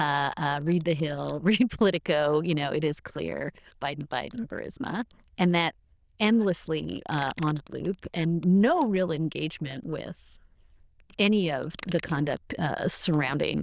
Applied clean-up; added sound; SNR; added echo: neural diffusion model UNIVERSE++.